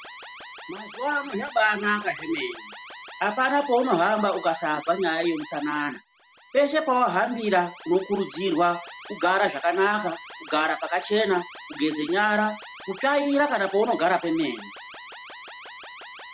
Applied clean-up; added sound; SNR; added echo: none; Alarm; 17 dB; none.